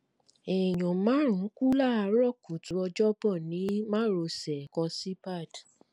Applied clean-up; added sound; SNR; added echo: none; none; none; none.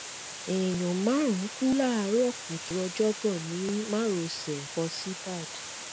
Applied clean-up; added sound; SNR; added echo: none; Water; 9 dB; none.